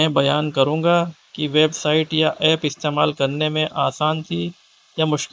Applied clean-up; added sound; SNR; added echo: neural mask model Resemble Enhance denoiser.